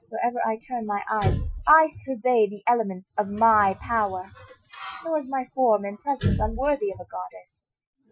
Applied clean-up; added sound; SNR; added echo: classical method Wiener filter.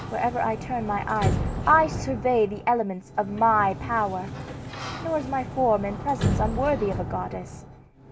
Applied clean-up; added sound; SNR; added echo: none; Sliding door; 6 dB; none.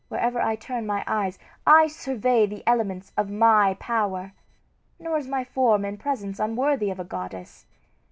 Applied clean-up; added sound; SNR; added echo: none; none; none; none.